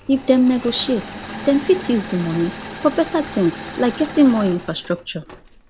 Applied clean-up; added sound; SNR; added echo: none; Engine / Mechanisms; 13 dB; none.